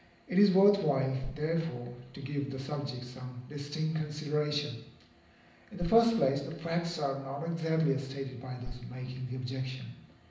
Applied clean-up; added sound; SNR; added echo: none; Bass drum; 13 dB; reverberation time 0.8 s.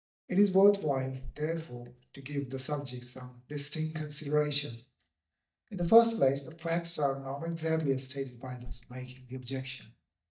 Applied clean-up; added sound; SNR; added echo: neural mask model DeepFilterNet 3.